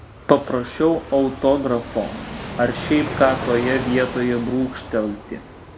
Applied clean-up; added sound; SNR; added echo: none; Fixed-wing aircraft, airplane; 10 dB; reverberation time 1.4 s.